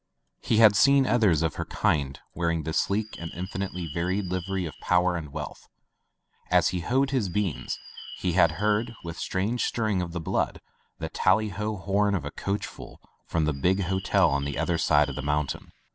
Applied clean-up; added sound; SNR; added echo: none; Bowed string instrument + Bird; 18 dB; none.